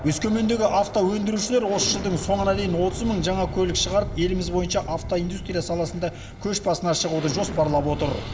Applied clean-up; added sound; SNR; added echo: none; Explosion; 10 dB; reverberation time 1.3 s.